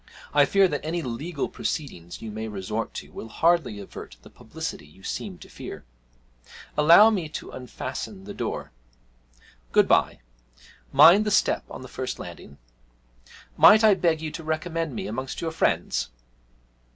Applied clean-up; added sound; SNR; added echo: none; none; none; none.